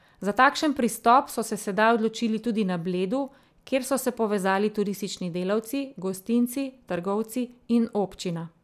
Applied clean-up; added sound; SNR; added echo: none; none; none; none.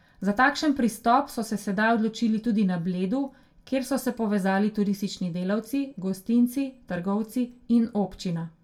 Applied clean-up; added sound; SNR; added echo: none; none; none; reverberation time 0.1 s.